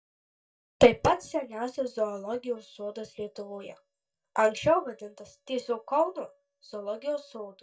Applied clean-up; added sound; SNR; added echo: neural mask model DeepFilterNet 3.